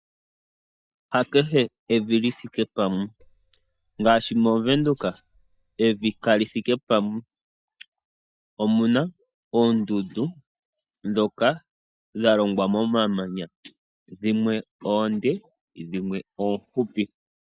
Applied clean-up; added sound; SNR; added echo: neural mask model DeepFilterNet 3.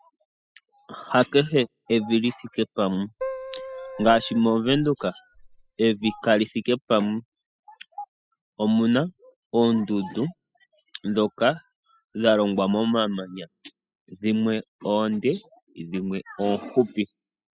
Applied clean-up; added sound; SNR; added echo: classical method spectral subtraction.